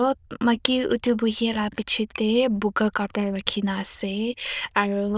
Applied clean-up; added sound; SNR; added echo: neural diffusion model UNIVERSE++.